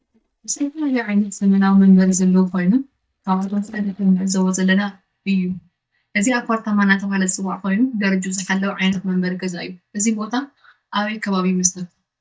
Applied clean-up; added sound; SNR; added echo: neural mask model DeepFilterNet 3.